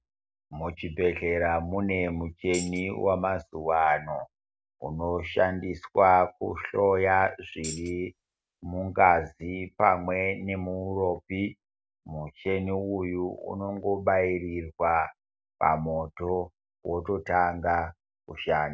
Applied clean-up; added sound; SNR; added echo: none; Tambourine; 15 dB; none.